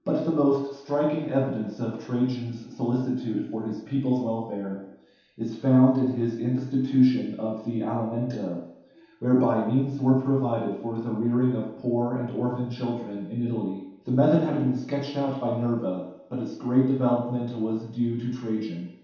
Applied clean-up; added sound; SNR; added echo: none; none; none; reverberation time 0.8 s.